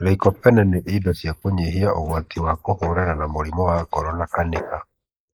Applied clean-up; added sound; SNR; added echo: neural mask model Resemble Enhance denoiser.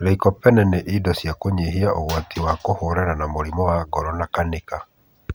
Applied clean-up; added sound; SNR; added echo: none; none; none; none.